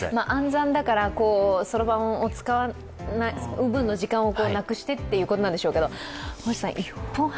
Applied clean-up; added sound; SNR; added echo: none; none; none; none.